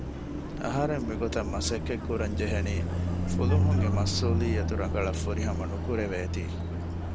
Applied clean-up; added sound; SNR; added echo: none; Car passing by; -4 dB; none.